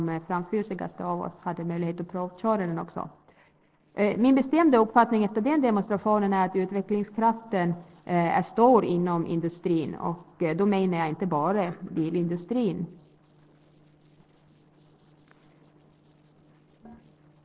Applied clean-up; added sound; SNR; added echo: neural separator model SepFormer DNS4.